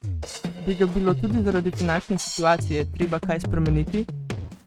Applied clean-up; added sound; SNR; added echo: neural mask model RNNoise.